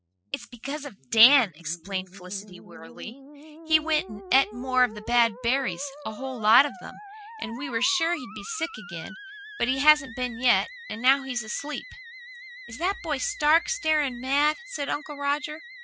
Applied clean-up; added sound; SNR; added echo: classical method spectral subtraction.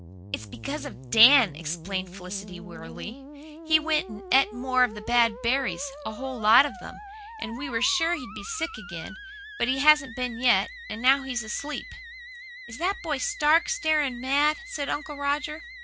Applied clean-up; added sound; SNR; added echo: none; Musical instrument; 14 dB; none.